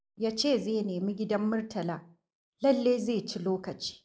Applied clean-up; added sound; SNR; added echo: neural mask model Resemble Enhance denoiser.